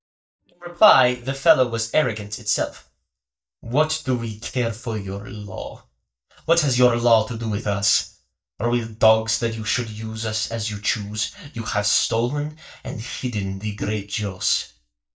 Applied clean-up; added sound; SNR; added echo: neural mask model DeepFilterNet 3.